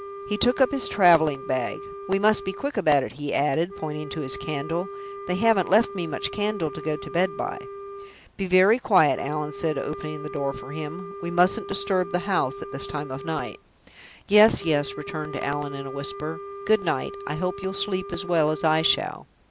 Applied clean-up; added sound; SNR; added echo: none; Wind instrument, woodwind instrument; 12 dB; none.